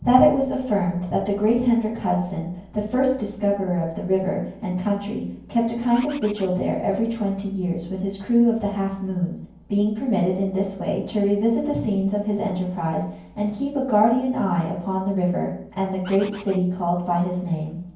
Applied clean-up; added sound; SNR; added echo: none; Bird; 18 dB; reverberation time 0.9 s.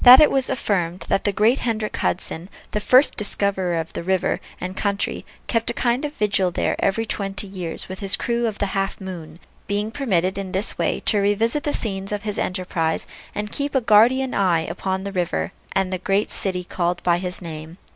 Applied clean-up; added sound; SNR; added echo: none; none; none; none.